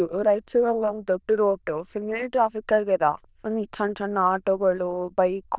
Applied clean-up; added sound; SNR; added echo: neural diffusion model UNIVERSE++.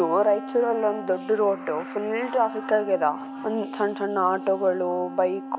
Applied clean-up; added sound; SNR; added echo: none; Wind instrument, woodwind instrument; 12 dB; none.